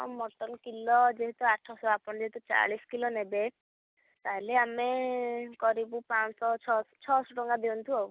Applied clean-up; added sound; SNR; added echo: none; none; none; none.